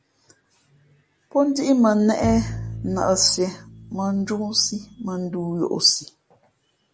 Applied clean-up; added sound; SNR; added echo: none; Bowed string instrument; 11 dB; none.